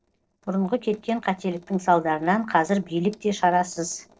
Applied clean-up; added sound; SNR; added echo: neural separator model SepFormer DNS4.